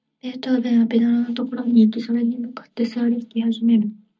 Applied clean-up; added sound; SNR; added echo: none; none; none; reverberation time 0.4 s.